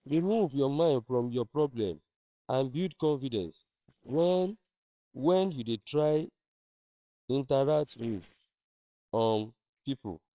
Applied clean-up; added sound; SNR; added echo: neural separator model SepFormer WHAMR!.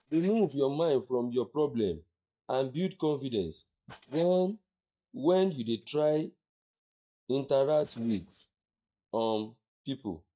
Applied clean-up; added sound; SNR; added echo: neural mask model DeepFilterNet 3.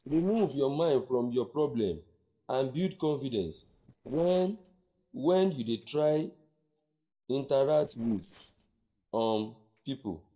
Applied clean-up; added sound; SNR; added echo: neural separator model SepFormer DNS4.